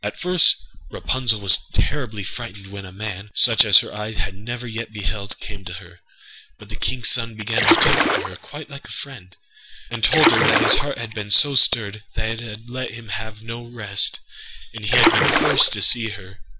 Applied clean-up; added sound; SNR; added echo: none; Splash, splatter; -2 dB; none.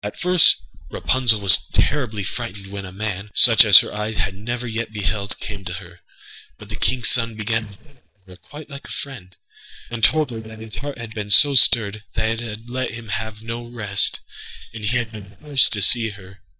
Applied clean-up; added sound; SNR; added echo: neural mask model DeepFilterNet 3.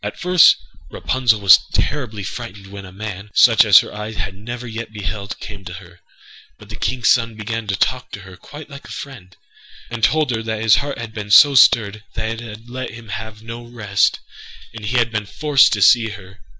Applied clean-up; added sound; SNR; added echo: none; none; none; none.